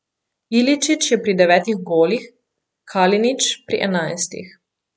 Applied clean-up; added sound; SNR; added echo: none; none; none; none.